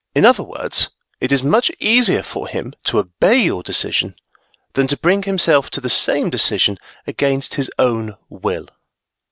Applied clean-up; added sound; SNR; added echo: none; none; none; none.